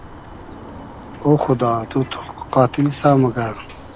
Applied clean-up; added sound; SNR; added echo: none; Bird; 17 dB; none.